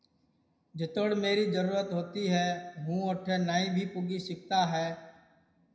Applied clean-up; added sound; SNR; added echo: none; none; none; reverberation time 0.8 s.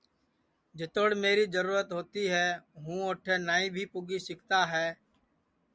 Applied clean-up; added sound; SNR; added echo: none; none; none; none.